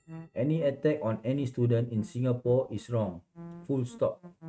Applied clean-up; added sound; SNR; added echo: neural mask model RNNoise.